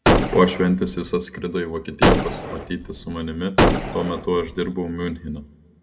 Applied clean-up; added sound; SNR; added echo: none; Gunshot, gunfire; -3 dB; reverberation time 0.6 s.